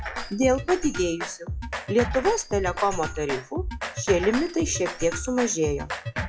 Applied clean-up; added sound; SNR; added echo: classical method WPE with log-MMSE.